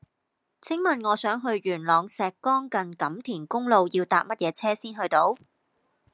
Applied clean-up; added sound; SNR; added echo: none; none; none; none.